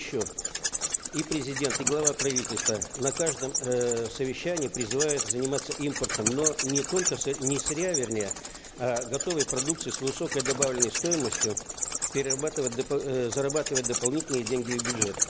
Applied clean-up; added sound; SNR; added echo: none; Wild animals; 1 dB; none.